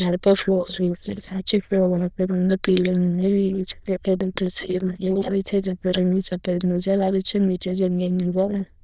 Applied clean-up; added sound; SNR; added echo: neural diffusion model UNIVERSE++.